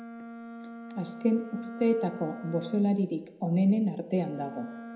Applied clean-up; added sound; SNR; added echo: none; Bowed string instrument; 13 dB; reverberation time 0.8 s.